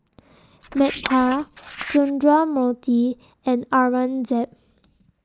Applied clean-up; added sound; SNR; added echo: neural mask model Resemble Enhance denoiser.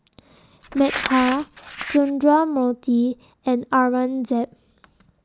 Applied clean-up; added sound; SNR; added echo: none; Crumpling, crinkling; 9 dB; none.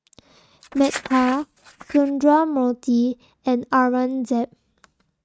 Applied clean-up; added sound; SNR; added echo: neural mask model RNNoise.